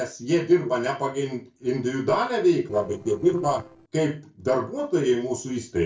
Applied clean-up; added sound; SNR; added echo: neural separator model SepFormer DNS4.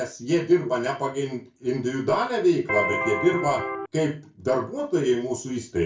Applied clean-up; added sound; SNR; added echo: none; Electric guitar; 3 dB; reverberation time 0.3 s.